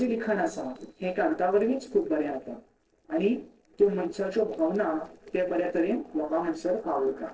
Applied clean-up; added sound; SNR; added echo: neural separator model SepFormer DNS4.